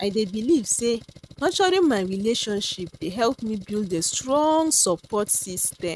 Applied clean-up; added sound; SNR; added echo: neural mask model RNNoise.